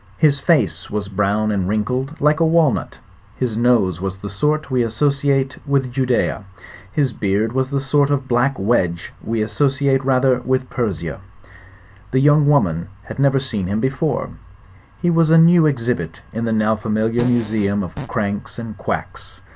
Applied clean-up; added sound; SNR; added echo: none; Fart; 13 dB; none.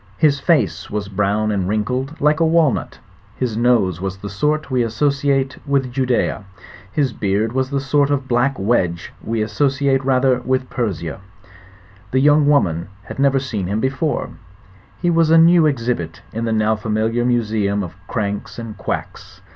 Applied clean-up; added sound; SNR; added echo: none; none; none; none.